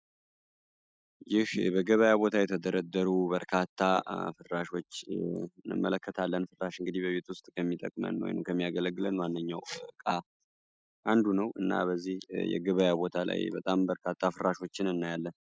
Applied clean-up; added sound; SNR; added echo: neural mask model Resemble Enhance denoiser.